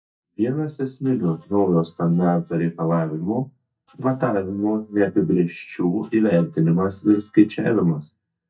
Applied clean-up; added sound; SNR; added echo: neural mask model DeepFilterNet 3.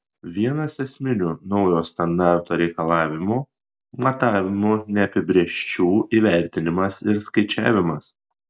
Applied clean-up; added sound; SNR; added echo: none; none; none; none.